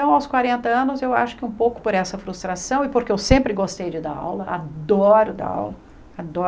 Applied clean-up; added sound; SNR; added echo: none; none; none; none.